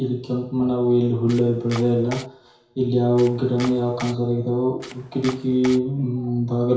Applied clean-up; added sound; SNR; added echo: none; Domestic sounds, home sounds; 16 dB; reverberation time 0.6 s.